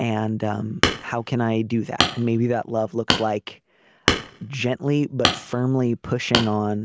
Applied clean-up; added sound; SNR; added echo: none; Hammer; 3 dB; none.